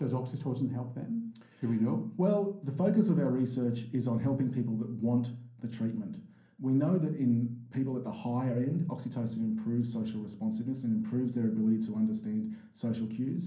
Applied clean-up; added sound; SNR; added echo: none; none; none; reverberation time 0.6 s.